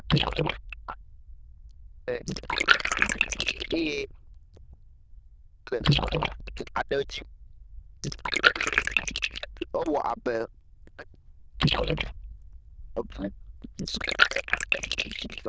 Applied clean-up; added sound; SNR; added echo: neural diffusion model UNIVERSE++.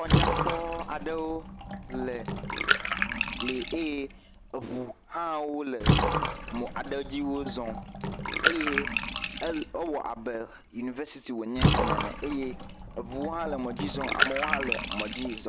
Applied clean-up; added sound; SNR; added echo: none; Bathtub (filling or washing) / Water; -4 dB; none.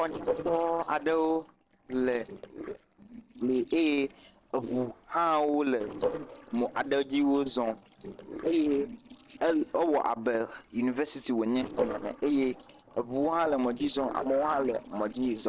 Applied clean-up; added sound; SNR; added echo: neural separator model SepFormer DNS4.